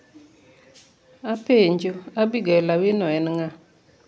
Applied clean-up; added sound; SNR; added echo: none; none; none; none.